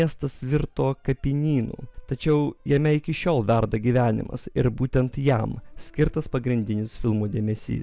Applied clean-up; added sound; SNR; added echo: none; none; none; none.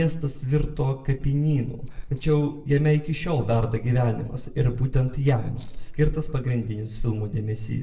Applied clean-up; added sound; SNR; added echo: neural separator model SepFormer DNS4.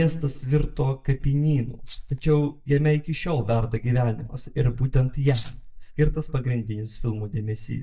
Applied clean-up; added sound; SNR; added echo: neural mask model DeepFilterNet 3.